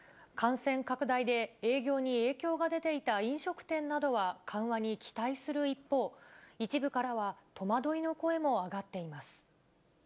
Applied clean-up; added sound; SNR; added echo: none; none; none; none.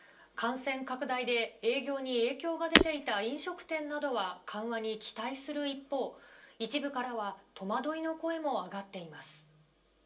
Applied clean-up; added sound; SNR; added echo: none; Shatter; -5 dB; reverberation time 0.2 s.